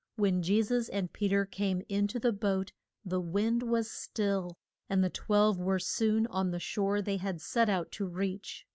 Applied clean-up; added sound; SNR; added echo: none; none; none; none.